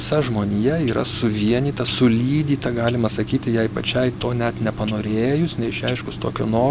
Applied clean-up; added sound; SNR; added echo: none; Clock; 10 dB; none.